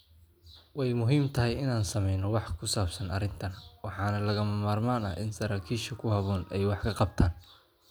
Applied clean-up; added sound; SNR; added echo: none; none; none; none.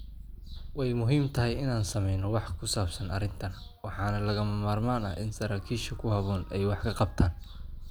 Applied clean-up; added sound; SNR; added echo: none; Purr; 11 dB; none.